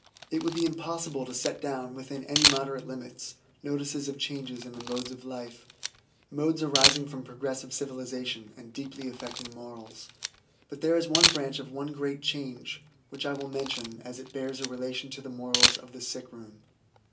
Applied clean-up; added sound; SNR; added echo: none; Camera; 0 dB; reverberation time 0.2 s.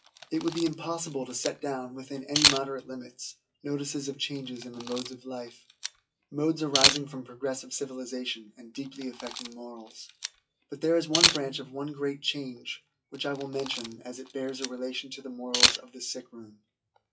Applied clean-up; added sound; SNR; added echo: classical method WPE with log-MMSE.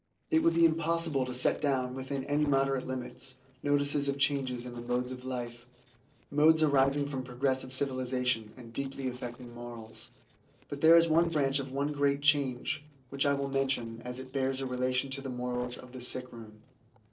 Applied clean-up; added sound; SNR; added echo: neural separator model SepFormer DNS4.